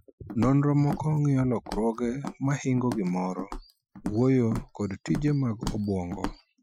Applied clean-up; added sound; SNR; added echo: classical method Wiener filter.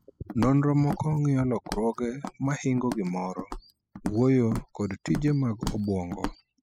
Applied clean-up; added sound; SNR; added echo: classical method spectral subtraction.